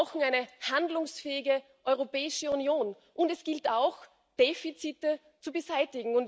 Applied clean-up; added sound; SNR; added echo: none; none; none; none.